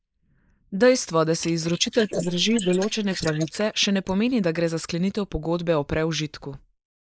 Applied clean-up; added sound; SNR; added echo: neural mask model Resemble Enhance denoiser.